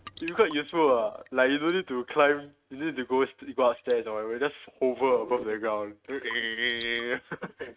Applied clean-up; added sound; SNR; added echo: neural mask model RNNoise.